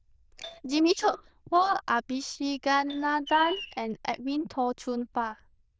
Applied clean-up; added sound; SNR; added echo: neural diffusion model UNIVERSE++.